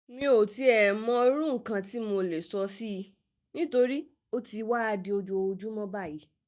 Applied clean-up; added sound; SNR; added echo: neural mask model DeepFilterNet 3.